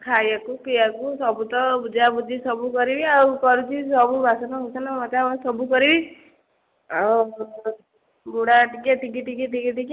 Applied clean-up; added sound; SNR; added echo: none; none; none; none.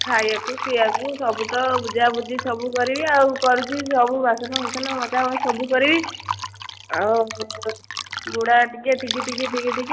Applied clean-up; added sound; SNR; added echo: none; Fill (with liquid); 9 dB; none.